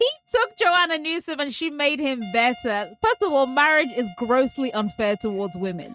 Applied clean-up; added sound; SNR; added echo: neural mask model RNNoise.